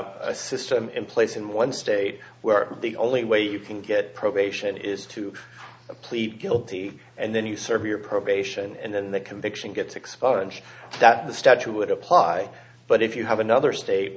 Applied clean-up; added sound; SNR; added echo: none; none; none; none.